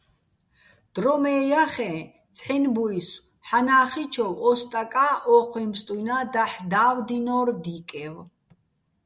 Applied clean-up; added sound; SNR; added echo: none; none; none; none.